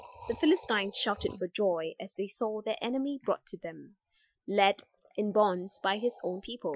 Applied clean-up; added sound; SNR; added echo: classical method Wiener filter.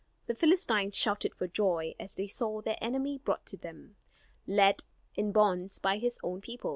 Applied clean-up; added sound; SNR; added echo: none; none; none; none.